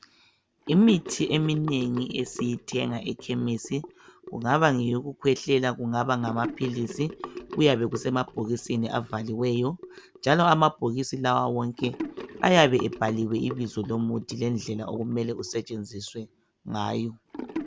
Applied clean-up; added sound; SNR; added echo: none; Sink (filling or washing) / Gurgling; 15 dB; none.